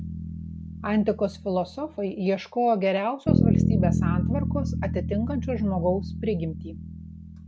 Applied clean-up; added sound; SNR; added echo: none; Bass guitar; 0 dB; none.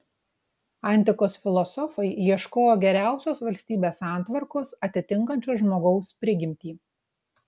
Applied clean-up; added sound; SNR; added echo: none; none; none; none.